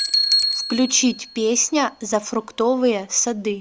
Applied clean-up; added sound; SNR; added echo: none; Bicycle; 4 dB; none.